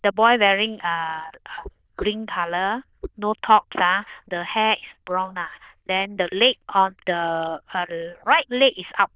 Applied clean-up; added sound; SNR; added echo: neural diffusion model UNIVERSE++.